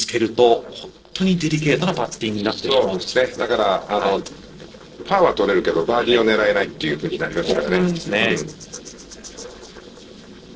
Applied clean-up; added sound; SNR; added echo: neural separator model SepFormer DNS4.